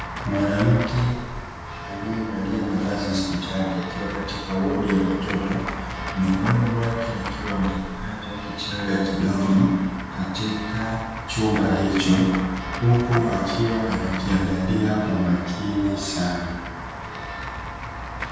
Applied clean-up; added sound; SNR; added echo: none; Walk, footsteps / Run / Bell; 8 dB; reverberation time 1.2 s.